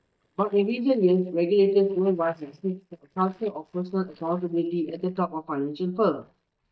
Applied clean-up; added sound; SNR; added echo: neural mask model DeepFilterNet 3.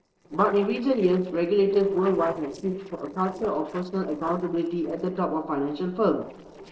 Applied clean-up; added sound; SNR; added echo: neural separator model SepFormer DNS4.